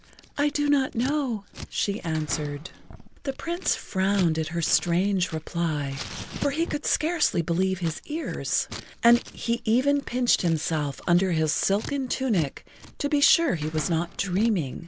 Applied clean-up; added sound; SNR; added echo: none; Slam + Scissors; 16 dB; none.